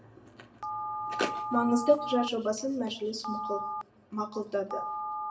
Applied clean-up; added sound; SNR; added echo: none; Telephone; 6 dB; reverberation time 0.8 s.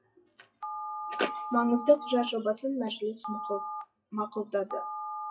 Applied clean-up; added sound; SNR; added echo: classical method WPE with log-MMSE.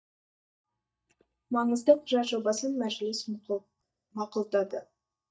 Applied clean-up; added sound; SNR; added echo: neural mask model DeepFilterNet 3.